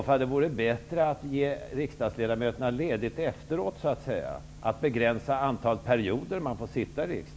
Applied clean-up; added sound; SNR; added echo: none; none; none; none.